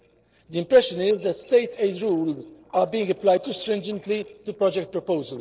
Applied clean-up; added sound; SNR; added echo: neural separator model SepFormer DNS4.